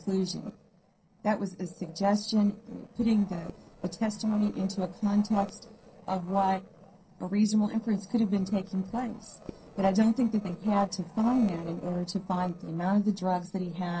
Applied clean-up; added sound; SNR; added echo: neural separator model SepFormer DNS4.